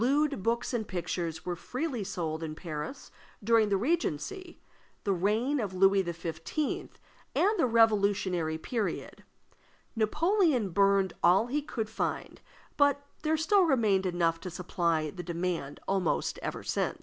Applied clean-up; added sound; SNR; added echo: none; none; none; none.